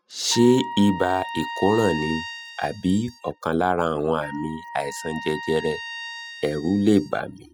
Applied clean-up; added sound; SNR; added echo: classical method spectral subtraction.